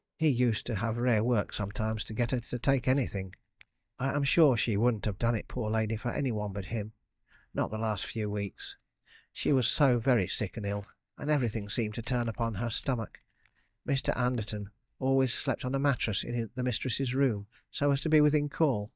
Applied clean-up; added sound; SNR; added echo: neural mask model DeepFilterNet 3.